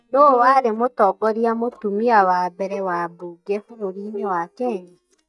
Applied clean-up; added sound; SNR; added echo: neural mask model DeepFilterNet 3.